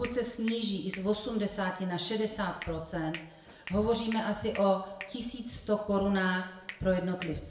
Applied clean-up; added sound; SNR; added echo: none; Hands; 18 dB; reverberation time 0.7 s.